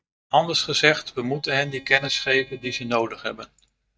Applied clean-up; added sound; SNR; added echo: neural mask model DeepFilterNet 3.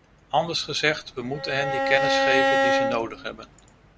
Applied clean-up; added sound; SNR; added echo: none; Bowed string instrument; -4 dB; none.